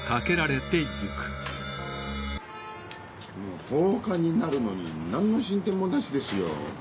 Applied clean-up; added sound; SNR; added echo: none; Brass instrument; 18 dB; none.